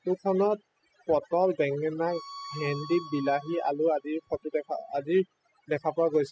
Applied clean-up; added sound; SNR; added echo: classical method spectral subtraction.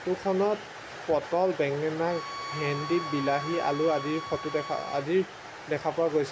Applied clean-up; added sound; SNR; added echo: none; Bowed string instrument; 10 dB; none.